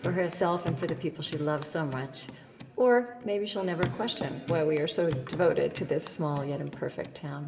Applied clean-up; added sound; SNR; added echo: none; Hands / Wood; 11 dB; reverberation time 0.9 s.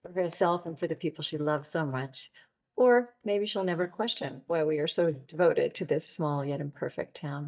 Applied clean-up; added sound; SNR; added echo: neural mask model DeepFilterNet 3.